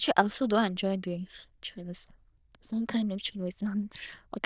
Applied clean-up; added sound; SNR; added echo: neural diffusion model UNIVERSE++.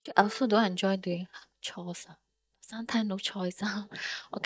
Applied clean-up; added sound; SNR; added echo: neural mask model DeepFilterNet 3.